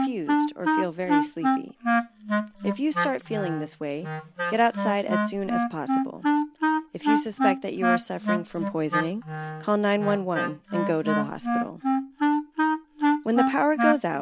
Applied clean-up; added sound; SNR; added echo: none; Wind instrument, woodwind instrument; -2 dB; none.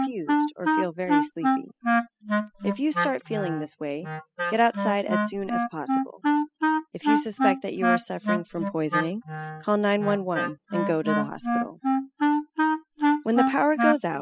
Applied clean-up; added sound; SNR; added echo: classical method spectral subtraction.